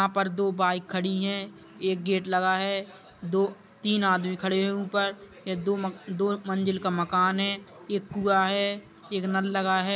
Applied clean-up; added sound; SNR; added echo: none; none; none; none.